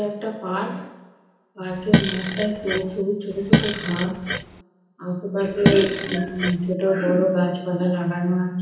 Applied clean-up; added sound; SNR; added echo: none; Fart; 0 dB; reverberation time 0.9 s.